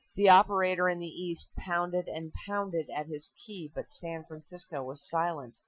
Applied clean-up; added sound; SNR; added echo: classical method Wiener filter.